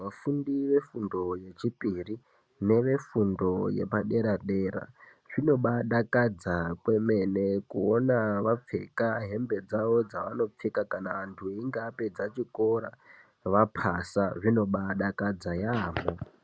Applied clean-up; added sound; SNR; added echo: none; none; none; none.